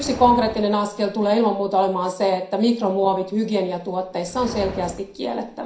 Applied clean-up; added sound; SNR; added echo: none; Livestock, farm animals, working animals; 18 dB; reverberation time 0.5 s.